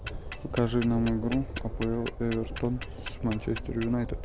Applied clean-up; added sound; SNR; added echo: none; Tick-tock + Train; 7 dB; none.